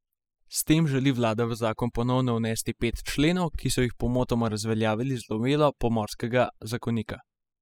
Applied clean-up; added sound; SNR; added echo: classical method spectral subtraction.